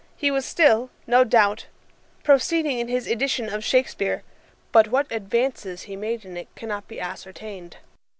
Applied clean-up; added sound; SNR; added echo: none; none; none; none.